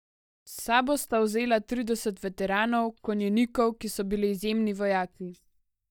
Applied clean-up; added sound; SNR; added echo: neural mask model DeepFilterNet 3.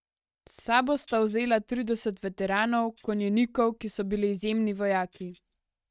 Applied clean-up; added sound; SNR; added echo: neural mask model RNNoise.